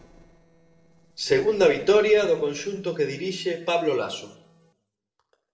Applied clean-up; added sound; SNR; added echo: neural separator model SepFormer DNS4.